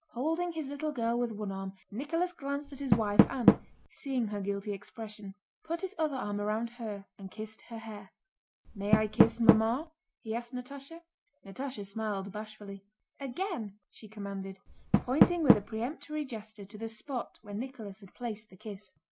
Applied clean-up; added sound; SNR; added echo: none; Door; -1 dB; none.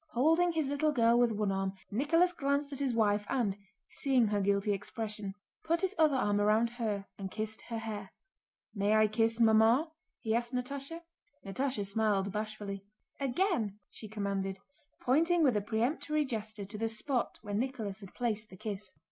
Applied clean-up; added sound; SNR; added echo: none; none; none; none.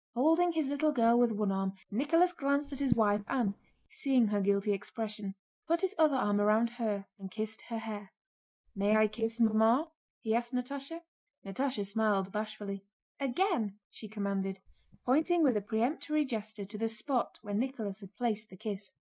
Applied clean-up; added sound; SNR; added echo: neural mask model DeepFilterNet 3.